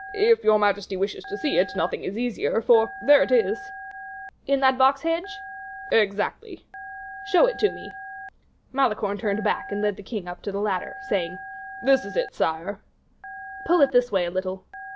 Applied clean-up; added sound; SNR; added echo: none; Telephone; 15 dB; none.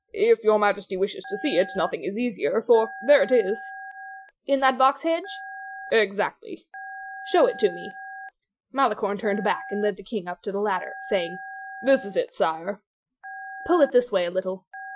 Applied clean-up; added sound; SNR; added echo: classical method Wiener filter.